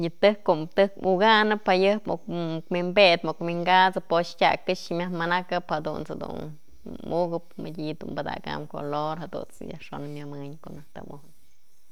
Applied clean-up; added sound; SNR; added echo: none; none; none; none.